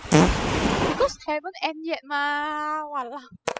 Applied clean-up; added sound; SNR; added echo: classical method spectral subtraction.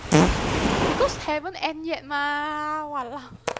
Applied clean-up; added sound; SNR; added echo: none; Fart + Waves, surf; -3 dB; none.